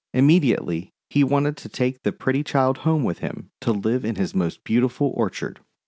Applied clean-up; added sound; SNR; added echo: none; none; none; none.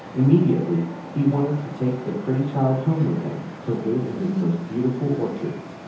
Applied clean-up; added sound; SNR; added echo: none; Traffic noise, roadway noise; 15 dB; reverberation time 0.7 s.